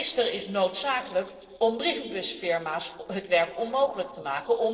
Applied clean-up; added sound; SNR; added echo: neural separator model SepFormer DNS4.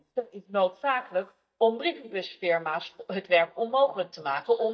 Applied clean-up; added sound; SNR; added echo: neural mask model DeepFilterNet 3.